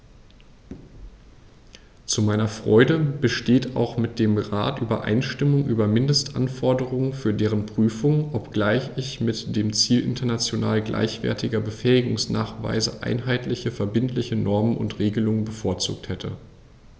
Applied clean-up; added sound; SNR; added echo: none; none; none; none.